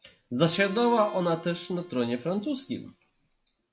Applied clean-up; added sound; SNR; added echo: none; Bowed string instrument; 18 dB; none.